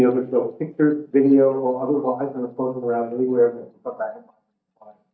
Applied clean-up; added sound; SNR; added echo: neural mask model DeepFilterNet 3.